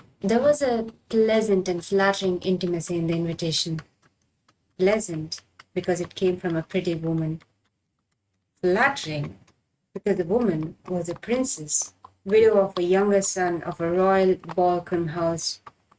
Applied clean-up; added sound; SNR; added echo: neural mask model RNNoise.